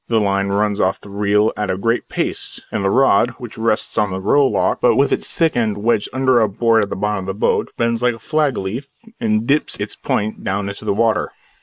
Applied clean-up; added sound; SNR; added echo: neural mask model Resemble Enhance denoiser.